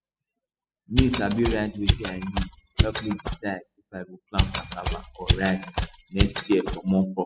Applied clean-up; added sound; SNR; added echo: classical method spectral subtraction.